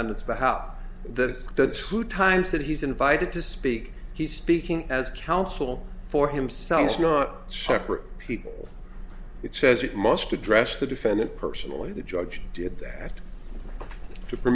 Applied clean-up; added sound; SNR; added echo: none; none; none; none.